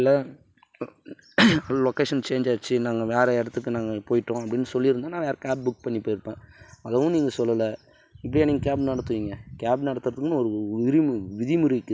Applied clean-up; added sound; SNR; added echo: none; none; none; none.